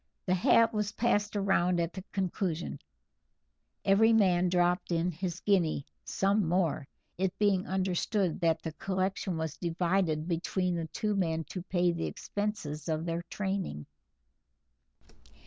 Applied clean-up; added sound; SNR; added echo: none; none; none; none.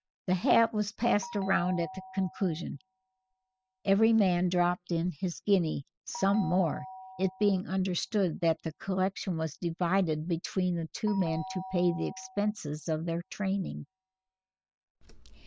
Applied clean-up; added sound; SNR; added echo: classical method spectral subtraction.